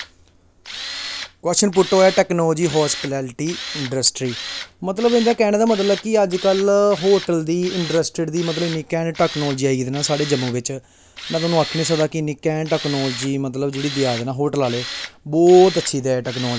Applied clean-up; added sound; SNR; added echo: none; Tools; 13 dB; none.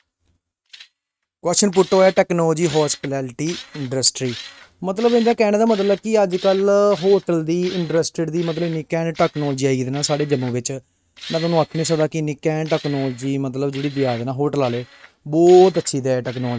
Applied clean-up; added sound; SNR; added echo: neural mask model RNNoise.